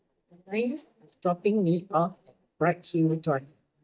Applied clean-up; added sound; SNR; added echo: neural mask model DeepFilterNet 3.